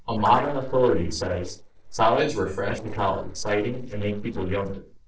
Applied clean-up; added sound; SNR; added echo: neural separator model SepFormer DNS4.